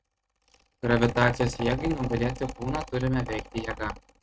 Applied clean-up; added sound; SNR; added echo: neural mask model RNNoise.